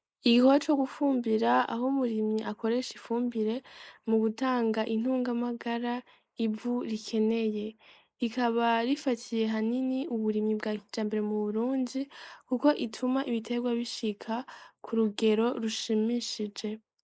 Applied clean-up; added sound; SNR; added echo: neural mask model Resemble Enhance denoiser.